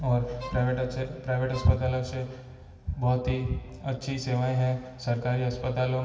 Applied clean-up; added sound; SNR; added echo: none; Bowed string instrument; 17 dB; reverberation time 2.1 s.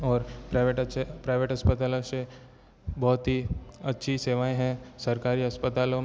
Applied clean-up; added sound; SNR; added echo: none; none; none; none.